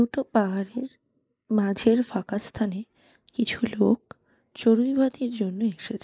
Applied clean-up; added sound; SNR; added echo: neural mask model Resemble Enhance denoiser.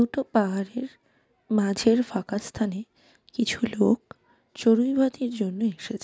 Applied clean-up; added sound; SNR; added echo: none; none; none; none.